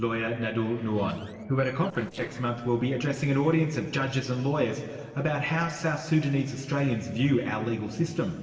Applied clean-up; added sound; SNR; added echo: neural separator model SepFormer DNS4.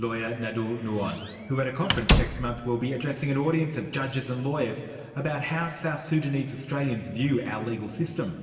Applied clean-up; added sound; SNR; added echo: none; Squeak / Slam; 0 dB; reverberation time 2.3 s.